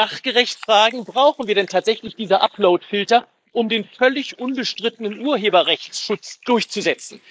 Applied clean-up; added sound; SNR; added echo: neural mask model Resemble Enhance denoiser.